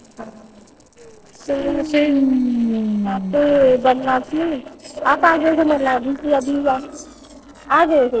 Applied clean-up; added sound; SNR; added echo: neural separator model SepFormer DNS4.